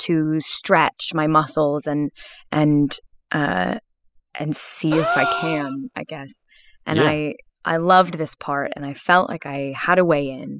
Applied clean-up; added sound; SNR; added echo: classical method spectral subtraction.